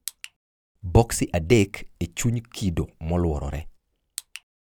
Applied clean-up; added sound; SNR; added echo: none; none; none; none.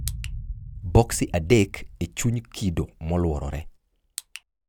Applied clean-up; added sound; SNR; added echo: none; Boom; 13 dB; none.